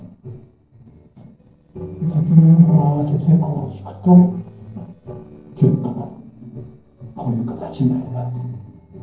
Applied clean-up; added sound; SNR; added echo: neural separator model SepFormer DNS4.